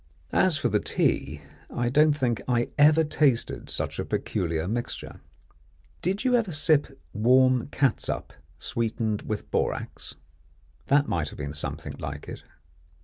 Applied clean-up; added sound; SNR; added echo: none; none; none; none.